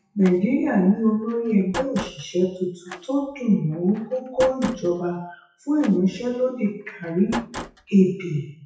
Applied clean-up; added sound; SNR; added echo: classical method WPE with log-MMSE.